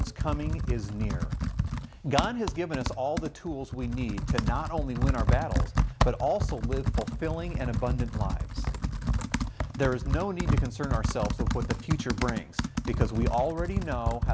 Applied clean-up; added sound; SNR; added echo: none; Computer keyboard; -3 dB; none.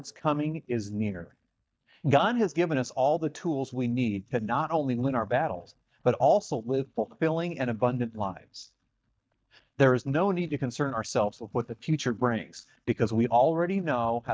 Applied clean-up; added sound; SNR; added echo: neural mask model DeepFilterNet 3.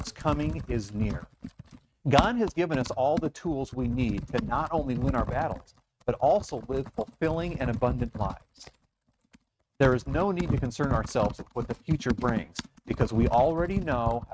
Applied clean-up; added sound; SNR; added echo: neural mask model RNNoise.